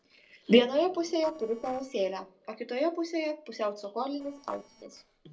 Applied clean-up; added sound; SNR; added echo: neural separator model SepFormer DNS4.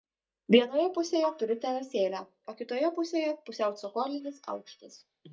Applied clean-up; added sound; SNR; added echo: neural mask model DeepFilterNet 3.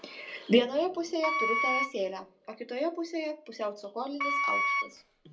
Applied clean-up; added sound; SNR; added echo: none; Wind instrument, woodwind instrument; -1 dB; reverberation time 0.2 s.